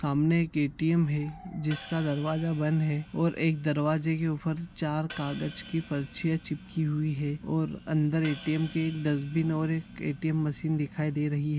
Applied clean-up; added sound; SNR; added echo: none; Hi-hat; 19 dB; none.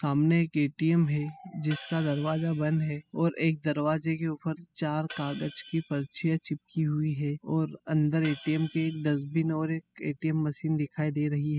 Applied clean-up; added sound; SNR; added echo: classical method spectral subtraction.